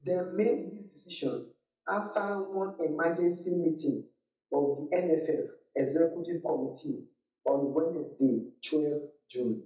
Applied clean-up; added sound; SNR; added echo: neural mask model DeepFilterNet 3.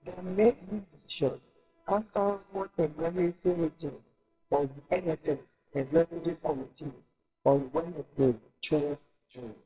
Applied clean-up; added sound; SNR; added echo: neural separator model SepFormer WHAMR!.